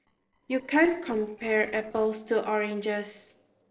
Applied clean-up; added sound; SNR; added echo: neural separator model SepFormer DNS4.